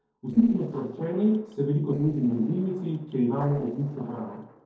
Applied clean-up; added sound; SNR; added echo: neural separator model SepFormer DNS4.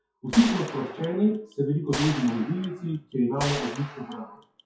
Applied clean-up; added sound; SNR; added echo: classical method WPE with log-MMSE.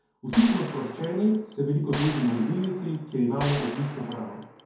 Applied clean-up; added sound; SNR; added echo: none; Gunshot, gunfire; 11 dB; reverberation time 0.6 s.